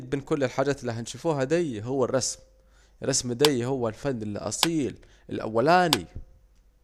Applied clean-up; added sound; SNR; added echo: none; Clapping; 8 dB; none.